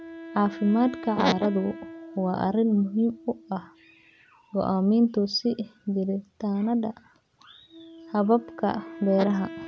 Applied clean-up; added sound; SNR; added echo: none; Wind instrument, woodwind instrument; 17 dB; none.